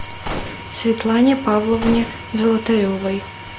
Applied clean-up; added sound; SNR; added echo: none; Engine / Tools + Gunshot, gunfire; 12 dB; none.